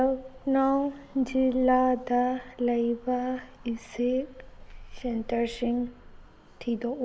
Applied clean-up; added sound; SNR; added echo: none; Cricket / Motor vehicle (road); 19 dB; none.